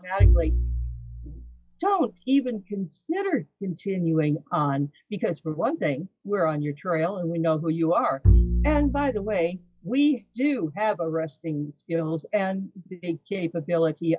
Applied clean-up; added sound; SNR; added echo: classical method log-MMSE.